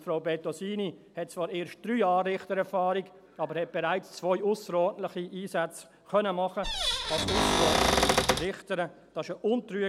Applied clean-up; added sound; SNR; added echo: none; Cupboard open or close / Door; -4 dB; none.